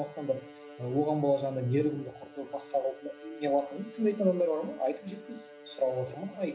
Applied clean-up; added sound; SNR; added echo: none; Bowed string instrument; 18 dB; reverberation time 0.5 s.